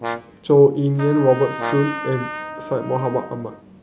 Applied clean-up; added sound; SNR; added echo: none; Brass instrument + Trumpet; 11 dB; none.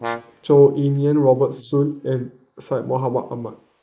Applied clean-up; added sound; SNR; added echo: neural mask model Resemble Enhance denoiser.